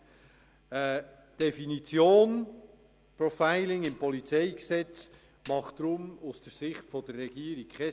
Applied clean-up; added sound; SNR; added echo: none; Tambourine; 11 dB; none.